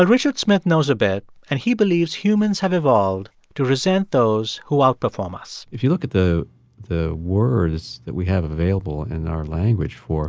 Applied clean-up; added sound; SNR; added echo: none; none; none; none.